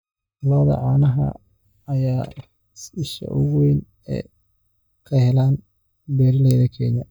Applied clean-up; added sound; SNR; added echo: neural mask model DeepFilterNet 3.